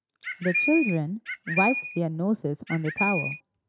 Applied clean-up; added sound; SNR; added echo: neural mask model RNNoise.